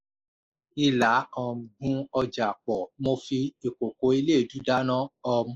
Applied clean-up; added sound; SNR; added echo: neural mask model Resemble Enhance denoiser.